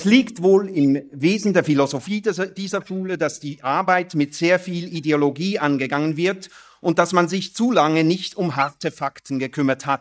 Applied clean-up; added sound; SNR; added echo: neural mask model DeepFilterNet 3.